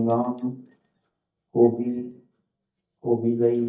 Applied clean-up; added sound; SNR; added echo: neural mask model DeepFilterNet 3.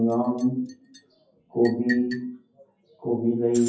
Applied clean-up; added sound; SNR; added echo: classical method WPE with log-MMSE.